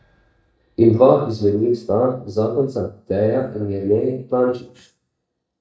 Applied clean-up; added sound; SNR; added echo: neural mask model DeepFilterNet 3.